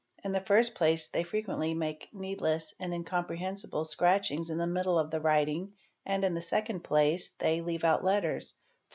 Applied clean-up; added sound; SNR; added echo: none; none; none; none.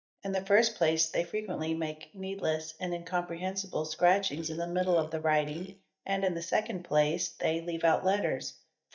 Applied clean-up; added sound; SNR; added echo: neural mask model DeepFilterNet 3.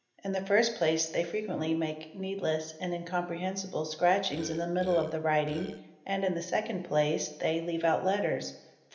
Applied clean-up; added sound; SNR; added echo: none; Burping, eructation; 12 dB; reverberation time 0.8 s.